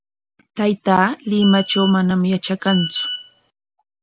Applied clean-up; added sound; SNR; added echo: none; Telephone; 7 dB; none.